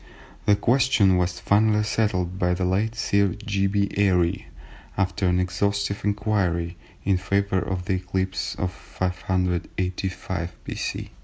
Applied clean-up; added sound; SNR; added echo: none; none; none; none.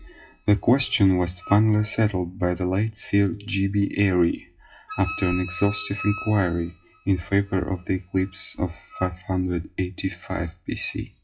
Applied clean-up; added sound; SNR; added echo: classical method WPE with log-MMSE.